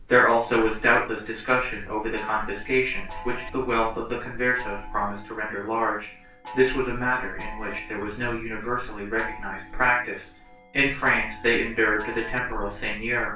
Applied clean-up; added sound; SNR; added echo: none; Chime; 17 dB; reverberation time 0.3 s.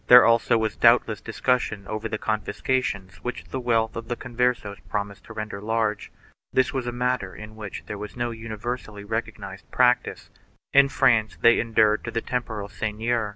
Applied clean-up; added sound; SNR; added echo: none; none; none; none.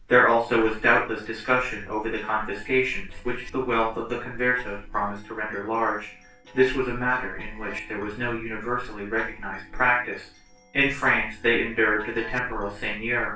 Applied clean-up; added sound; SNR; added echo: neural separator model SepFormer DNS4.